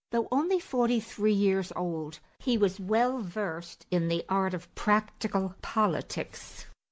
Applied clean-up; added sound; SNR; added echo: none; none; none; none.